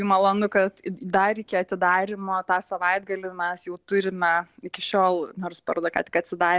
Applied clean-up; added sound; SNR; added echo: none; none; none; none.